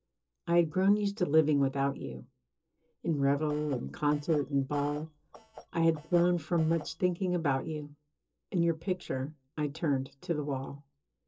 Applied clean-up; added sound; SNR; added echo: neural separator model SepFormer DNS4.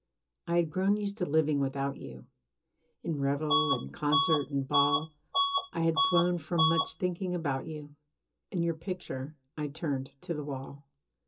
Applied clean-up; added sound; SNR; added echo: none; Bus / Alarm; -1 dB; reverberation time 0.2 s.